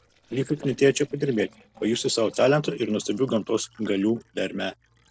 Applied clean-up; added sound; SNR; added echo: neural separator model SepFormer DNS4.